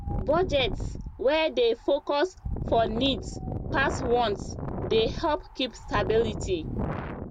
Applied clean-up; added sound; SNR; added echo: none; Wind; 6 dB; none.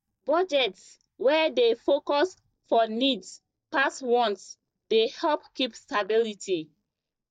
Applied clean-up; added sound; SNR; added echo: neural mask model DeepFilterNet 3.